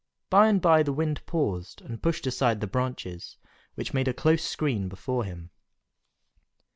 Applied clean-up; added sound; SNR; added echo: none; none; none; none.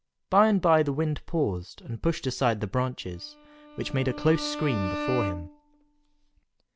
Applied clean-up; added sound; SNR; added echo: none; Bowed string instrument; 9 dB; none.